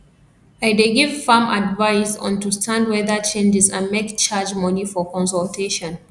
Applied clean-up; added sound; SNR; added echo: none; none; none; none.